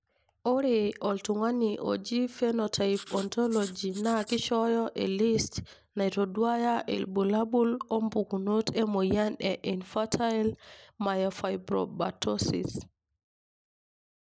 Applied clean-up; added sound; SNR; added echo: neural mask model Resemble Enhance denoiser.